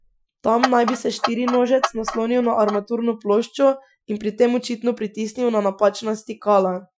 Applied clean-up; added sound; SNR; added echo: classical method Wiener filter.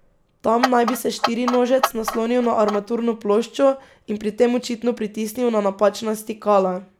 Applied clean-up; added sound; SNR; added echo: none; Clock; 6 dB; none.